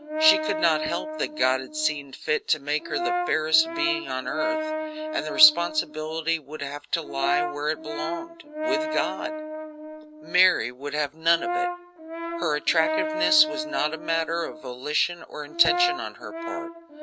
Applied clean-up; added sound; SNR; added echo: none; Brass instrument; 4 dB; none.